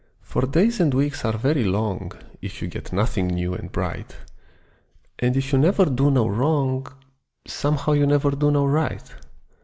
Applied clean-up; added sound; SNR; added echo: none; none; none; none.